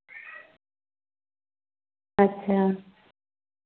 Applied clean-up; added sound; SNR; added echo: none; none; none; none.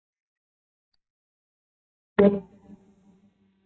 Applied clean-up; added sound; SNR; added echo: neural mask model DeepFilterNet 3.